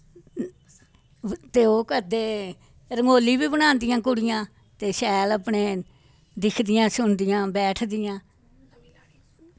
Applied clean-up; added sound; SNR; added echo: none; none; none; none.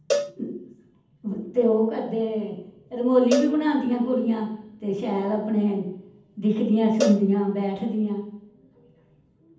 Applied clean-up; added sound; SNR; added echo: none; Cowbell; 8 dB; reverberation time 0.8 s.